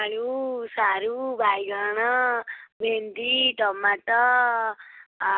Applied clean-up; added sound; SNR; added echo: none; none; none; none.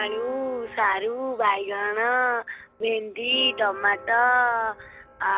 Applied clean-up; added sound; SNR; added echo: none; Church bell; 19 dB; none.